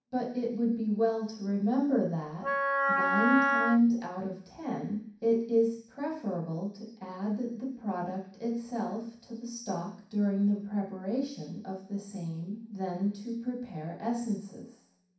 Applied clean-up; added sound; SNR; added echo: none; Wind instrument, woodwind instrument; -3 dB; reverberation time 0.6 s.